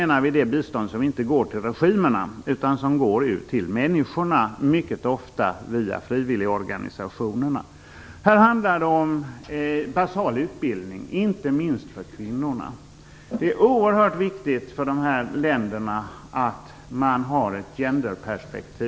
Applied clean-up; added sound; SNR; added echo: none; none; none; none.